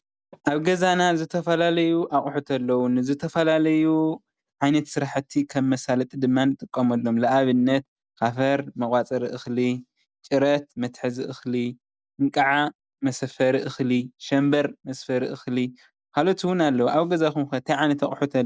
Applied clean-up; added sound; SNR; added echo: none; none; none; none.